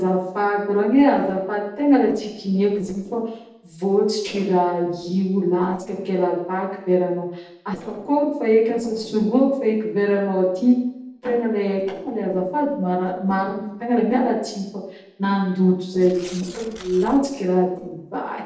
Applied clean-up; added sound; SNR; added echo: neural separator model SepFormer DNS4.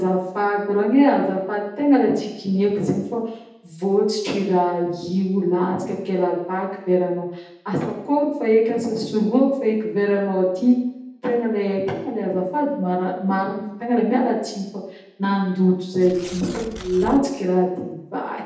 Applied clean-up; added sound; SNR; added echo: none; Tearing; 17 dB; reverberation time 0.8 s.